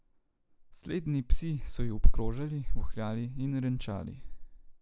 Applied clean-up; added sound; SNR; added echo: none; none; none; none.